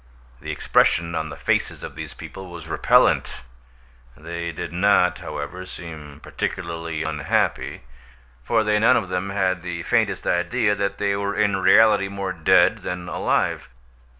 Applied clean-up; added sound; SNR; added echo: none; none; none; none.